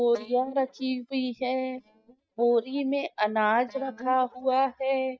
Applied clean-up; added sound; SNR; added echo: neural mask model DeepFilterNet 3.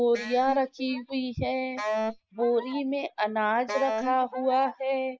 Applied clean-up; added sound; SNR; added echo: neural mask model Resemble Enhance denoiser.